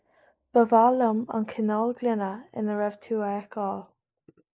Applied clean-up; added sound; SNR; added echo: neural mask model Resemble Enhance denoiser.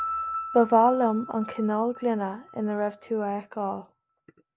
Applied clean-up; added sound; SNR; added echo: none; Piano; 12 dB; none.